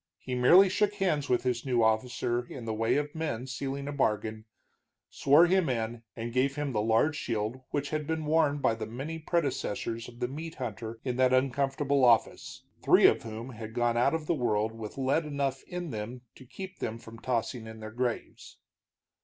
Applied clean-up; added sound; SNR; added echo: none; none; none; none.